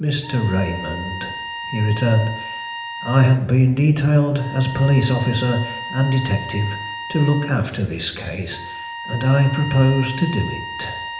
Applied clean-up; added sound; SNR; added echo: none; Bowed string instrument; 12 dB; reverberation time 0.8 s.